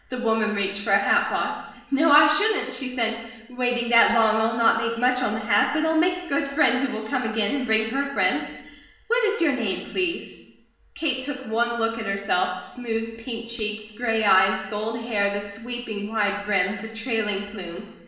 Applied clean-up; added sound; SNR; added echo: none; Coin (dropping); 20 dB; reverberation time 0.9 s.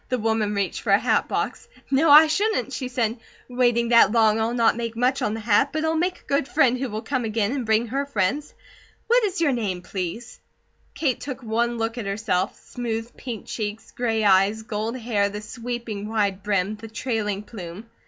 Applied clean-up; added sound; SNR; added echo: none; none; none; none.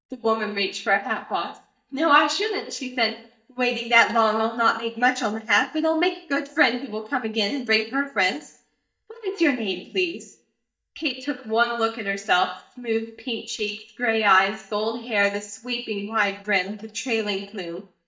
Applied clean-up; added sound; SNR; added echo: neural mask model DeepFilterNet 3.